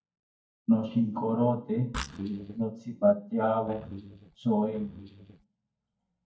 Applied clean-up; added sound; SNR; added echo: neural mask model DeepFilterNet 3.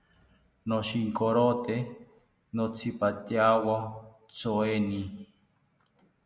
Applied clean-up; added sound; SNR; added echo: none; none; none; none.